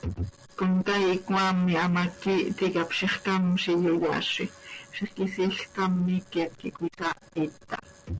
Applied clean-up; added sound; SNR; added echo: none; none; none; none.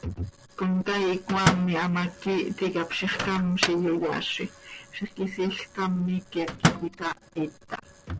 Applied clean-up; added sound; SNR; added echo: none; Microwave oven; 5 dB; none.